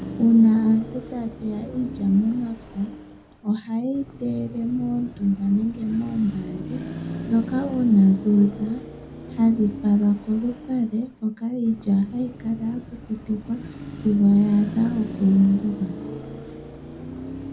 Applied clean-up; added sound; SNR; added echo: none; Car passing by / Traffic noise, roadway noise / Engine; 12 dB; reverberation time 0.2 s.